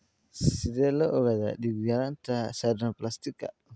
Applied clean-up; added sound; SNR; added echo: none; none; none; none.